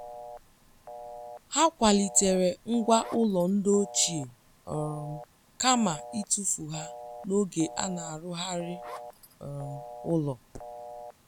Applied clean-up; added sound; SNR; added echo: none; Telephone + Zipper (clothing); 15 dB; none.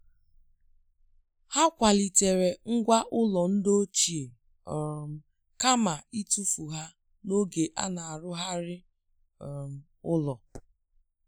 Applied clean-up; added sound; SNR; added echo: none; none; none; none.